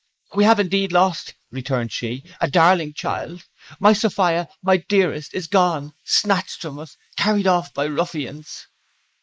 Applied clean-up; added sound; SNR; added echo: neural mask model Resemble Enhance denoiser.